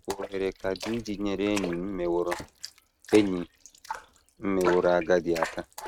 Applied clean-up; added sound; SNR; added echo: neural mask model RNNoise.